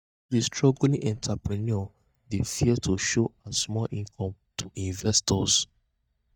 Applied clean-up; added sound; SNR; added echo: neural mask model DeepFilterNet 3.